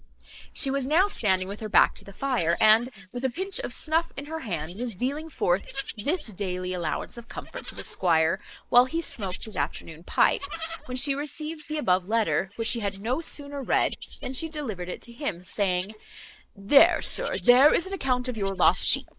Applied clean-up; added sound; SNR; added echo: neural mask model Resemble Enhance denoiser.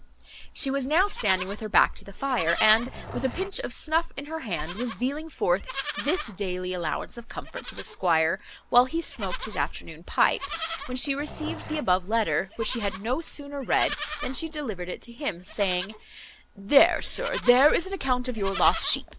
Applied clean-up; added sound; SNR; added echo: none; Livestock, farm animals, working animals + Growling; 13 dB; none.